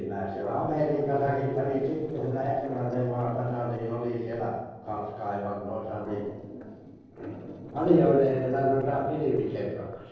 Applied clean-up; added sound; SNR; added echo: neural separator model SepFormer DNS4.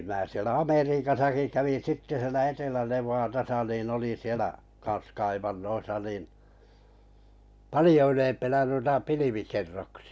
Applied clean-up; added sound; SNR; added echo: none; none; none; none.